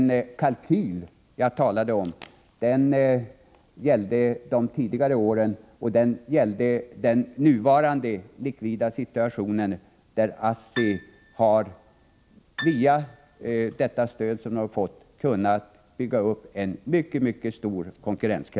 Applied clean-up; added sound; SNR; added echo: none; Piano; 16 dB; none.